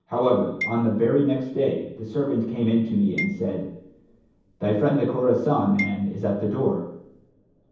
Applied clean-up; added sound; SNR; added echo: none; Marimba, xylophone; 13 dB; reverberation time 0.9 s.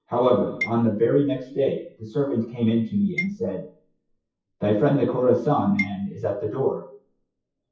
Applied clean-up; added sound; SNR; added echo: classical method WPE with log-MMSE.